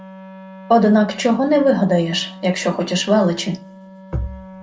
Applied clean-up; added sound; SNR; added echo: none; Wind instrument, woodwind instrument; 19 dB; reverberation time 0.3 s.